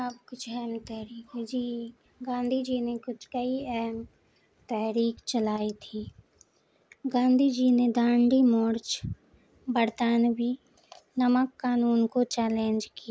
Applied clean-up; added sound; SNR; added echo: none; none; none; none.